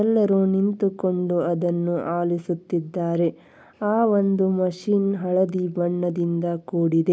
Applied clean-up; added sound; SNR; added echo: none; none; none; none.